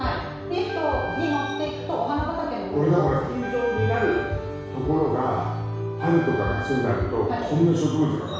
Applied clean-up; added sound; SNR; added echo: none; Wind instrument, woodwind instrument; 13 dB; reverberation time 1.1 s.